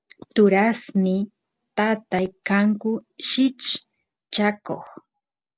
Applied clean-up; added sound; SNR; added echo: none; none; none; none.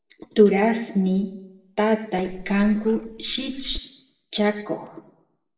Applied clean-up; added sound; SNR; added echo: none; Meow; 14 dB; reverberation time 0.8 s.